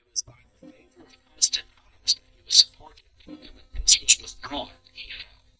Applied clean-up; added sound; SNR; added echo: neural mask model DeepFilterNet 3.